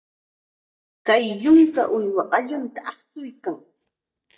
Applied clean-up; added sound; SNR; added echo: neural mask model DeepFilterNet 3.